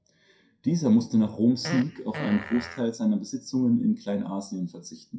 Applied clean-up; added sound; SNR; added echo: classical method WPE with log-MMSE.